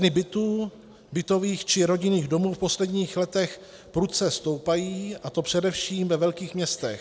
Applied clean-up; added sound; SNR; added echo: none; none; none; none.